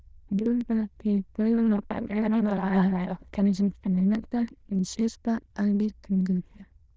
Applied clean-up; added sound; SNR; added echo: neural diffusion model UNIVERSE++.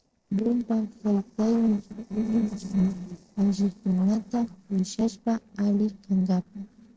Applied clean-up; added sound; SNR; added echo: neural separator model SepFormer DNS4.